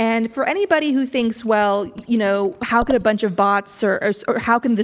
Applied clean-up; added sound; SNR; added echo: neural mask model Resemble Enhance denoiser.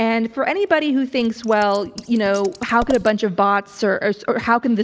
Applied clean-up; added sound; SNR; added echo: none; Scissors; 17 dB; none.